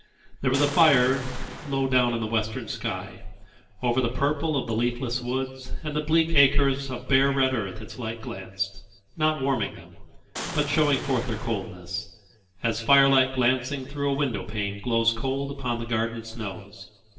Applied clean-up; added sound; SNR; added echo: none; Boom; 10 dB; reverberation time 0.9 s.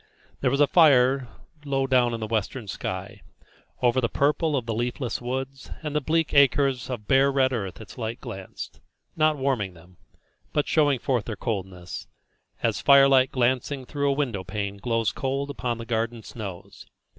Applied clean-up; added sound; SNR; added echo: none; none; none; none.